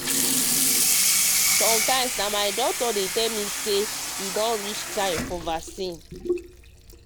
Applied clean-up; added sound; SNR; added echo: none; Sink (filling or washing) / Water tap, faucet; -4 dB; none.